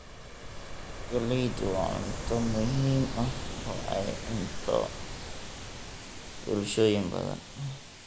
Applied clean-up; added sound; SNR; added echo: none; Ocean; 6 dB; none.